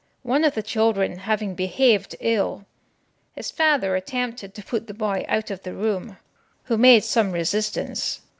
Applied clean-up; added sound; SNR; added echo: none; none; none; none.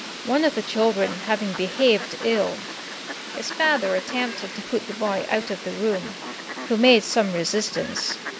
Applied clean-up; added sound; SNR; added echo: none; Fowl; 10 dB; none.